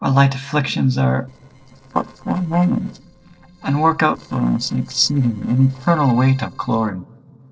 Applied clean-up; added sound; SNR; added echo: neural separator model SepFormer DNS4.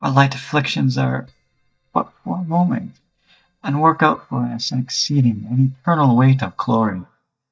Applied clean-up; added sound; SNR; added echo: neural mask model DeepFilterNet 3.